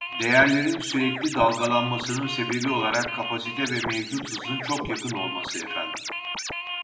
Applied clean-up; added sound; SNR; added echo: none; Scratching (performance technique); 7 dB; reverberation time 1.0 s.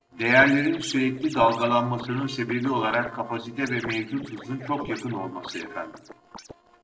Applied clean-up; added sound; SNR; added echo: neural separator model SepFormer DNS4.